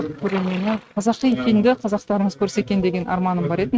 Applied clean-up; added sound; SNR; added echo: neural mask model RNNoise.